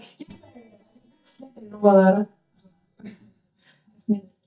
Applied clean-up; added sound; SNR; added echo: neural mask model DeepFilterNet 3.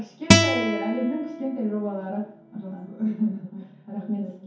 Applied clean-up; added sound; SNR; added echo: none; Acoustic guitar; -4 dB; reverberation time 0.6 s.